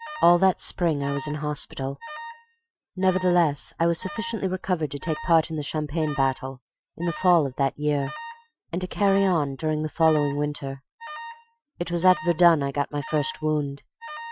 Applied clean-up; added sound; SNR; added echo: classical method Wiener filter.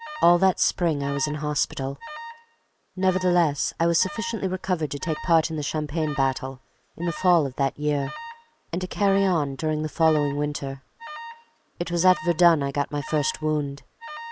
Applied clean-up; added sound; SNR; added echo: none; Alarm; 16 dB; none.